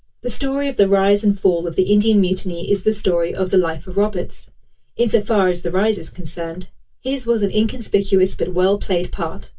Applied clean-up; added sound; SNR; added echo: none; none; none; reverberation time 0.1 s.